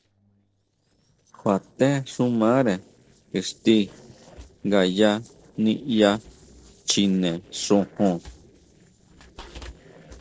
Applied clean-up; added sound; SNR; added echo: neural separator model SepFormer DNS4.